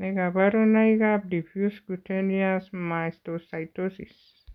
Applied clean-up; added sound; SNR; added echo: none; none; none; none.